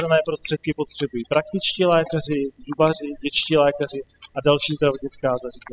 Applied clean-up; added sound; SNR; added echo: classical method spectral subtraction.